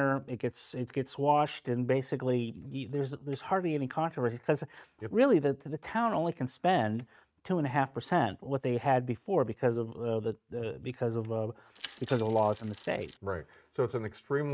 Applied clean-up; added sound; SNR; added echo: neural mask model RNNoise.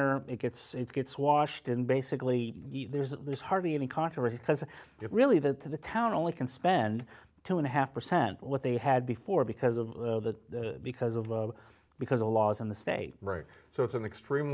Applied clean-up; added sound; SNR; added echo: none; none; none; none.